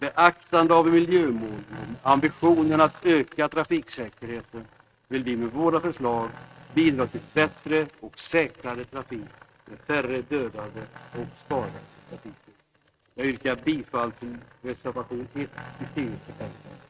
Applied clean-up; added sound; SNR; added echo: neural mask model RNNoise.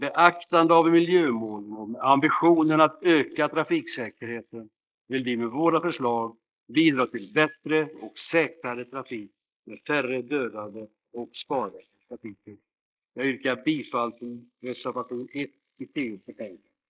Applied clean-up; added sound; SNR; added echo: neural mask model Resemble Enhance denoiser.